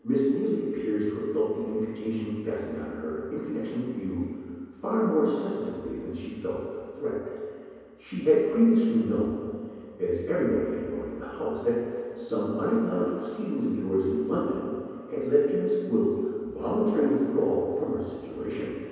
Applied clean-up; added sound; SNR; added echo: none; none; none; reverberation time 2.2 s.